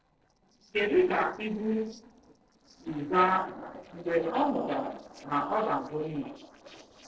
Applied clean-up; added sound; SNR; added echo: neural separator model SepFormer DNS4.